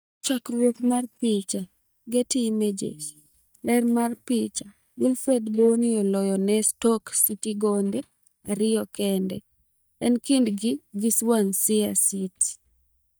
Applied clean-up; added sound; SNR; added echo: neural mask model DeepFilterNet 3.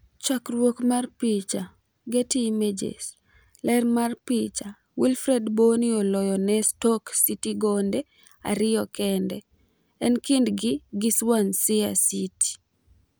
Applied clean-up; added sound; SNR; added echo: none; none; none; none.